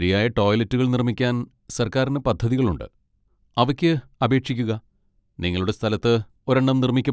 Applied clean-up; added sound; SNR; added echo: none; none; none; none.